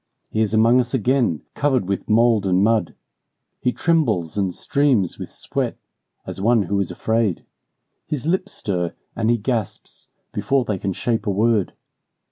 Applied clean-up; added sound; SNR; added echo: none; none; none; none.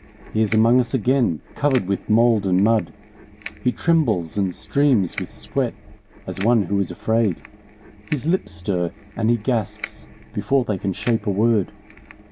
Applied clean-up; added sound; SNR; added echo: none; Crackle; 19 dB; none.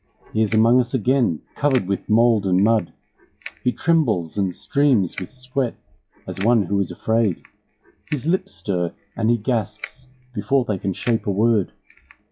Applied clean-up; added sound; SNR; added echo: classical method log-MMSE.